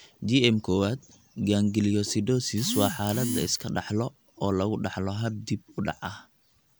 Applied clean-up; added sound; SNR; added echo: none; none; none; none.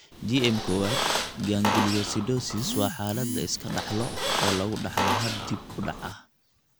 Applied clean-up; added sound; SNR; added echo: none; Squeak; 1 dB; none.